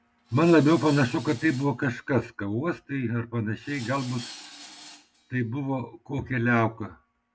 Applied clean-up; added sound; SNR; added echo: none; Tools; 19 dB; none.